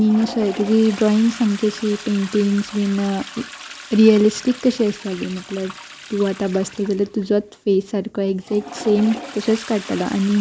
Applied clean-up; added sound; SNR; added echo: none; Toilet flush; 16 dB; none.